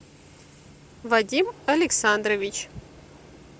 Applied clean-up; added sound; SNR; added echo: none; none; none; none.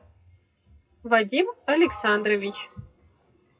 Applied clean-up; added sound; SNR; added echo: classical method WPE with log-MMSE.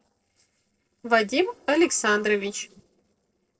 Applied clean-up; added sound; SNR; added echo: neural separator model SepFormer DNS4.